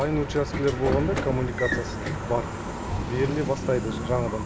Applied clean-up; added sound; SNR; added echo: none; Sliding door / Train; 5 dB; reverberation time 0.2 s.